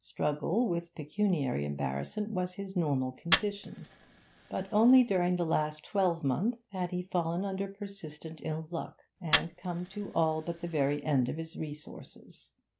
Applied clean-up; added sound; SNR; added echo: none; Fire; 12 dB; none.